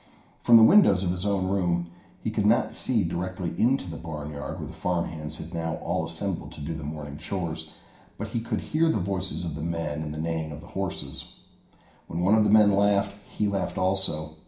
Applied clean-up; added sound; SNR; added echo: none; none; none; reverberation time 0.5 s.